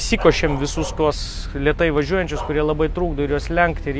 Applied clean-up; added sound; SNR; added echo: none; Bark; 18 dB; none.